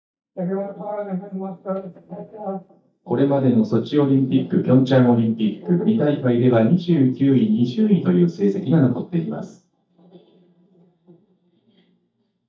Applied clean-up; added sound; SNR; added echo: neural mask model DeepFilterNet 3.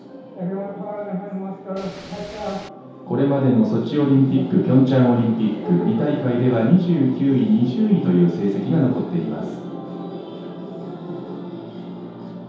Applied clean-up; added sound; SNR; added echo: none; Ocean / Boat, Water vehicle; 19 dB; reverberation time 0.8 s.